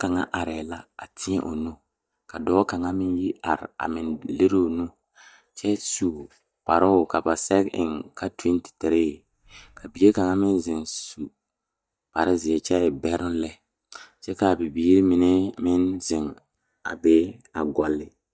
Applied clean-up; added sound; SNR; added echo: neural mask model DeepFilterNet 3.